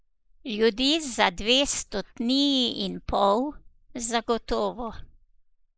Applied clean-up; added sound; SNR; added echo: neural mask model Resemble Enhance denoiser.